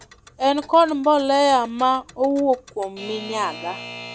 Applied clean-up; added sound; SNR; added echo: none; Alarm / Clock; 19 dB; none.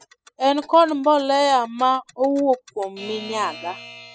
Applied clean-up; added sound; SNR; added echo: classical method spectral subtraction.